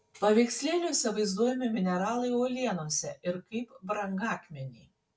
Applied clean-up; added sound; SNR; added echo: none; none; none; none.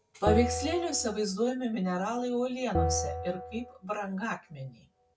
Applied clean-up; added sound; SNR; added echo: none; Bell; 4 dB; none.